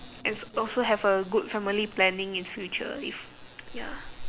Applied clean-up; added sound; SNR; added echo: none; Wind; 13 dB; none.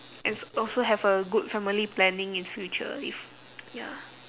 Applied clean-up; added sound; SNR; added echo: none; none; none; none.